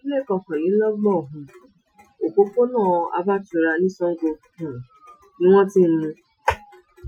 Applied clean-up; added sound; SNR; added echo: classical method Wiener filter.